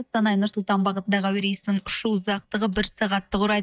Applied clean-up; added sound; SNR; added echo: neural mask model DeepFilterNet 3.